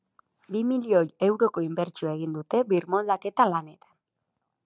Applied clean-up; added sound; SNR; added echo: none; none; none; none.